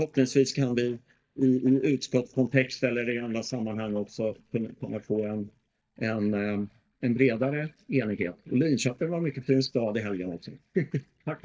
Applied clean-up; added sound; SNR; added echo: neural mask model DeepFilterNet 3.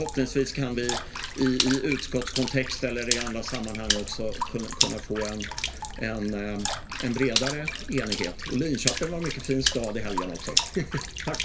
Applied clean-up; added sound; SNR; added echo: none; Water / Splash, splatter; 2 dB; reverberation time 2.3 s.